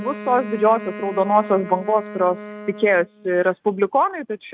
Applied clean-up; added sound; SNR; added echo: neural mask model RNNoise.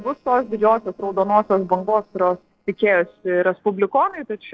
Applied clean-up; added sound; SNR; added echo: neural separator model SepFormer DNS4.